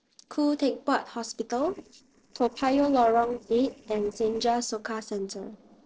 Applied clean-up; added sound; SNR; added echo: neural separator model SepFormer DNS4.